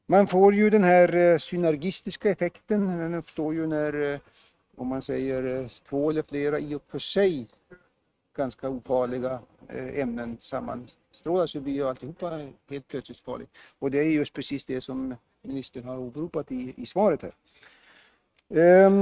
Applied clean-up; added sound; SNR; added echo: neural mask model RNNoise.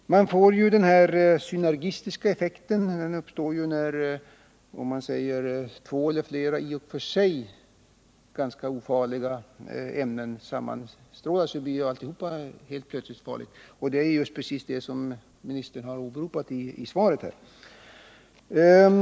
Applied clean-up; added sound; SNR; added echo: none; none; none; none.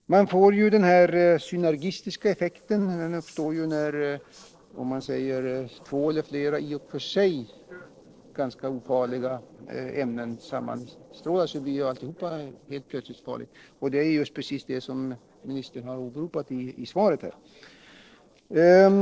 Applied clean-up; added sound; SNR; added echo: neural separator model SepFormer DNS4.